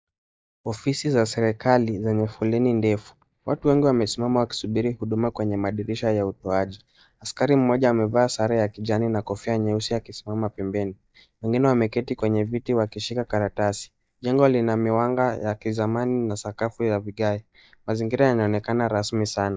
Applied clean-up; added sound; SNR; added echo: neural mask model DeepFilterNet 3.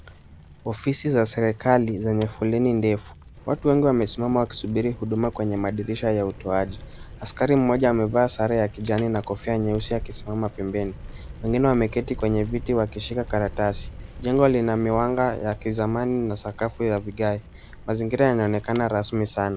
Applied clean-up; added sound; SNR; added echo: none; Bicycle; 16 dB; none.